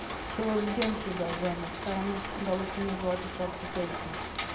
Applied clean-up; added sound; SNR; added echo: none; Rain; 1 dB; reverberation time 0.6 s.